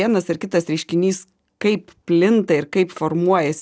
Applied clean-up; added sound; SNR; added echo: none; none; none; none.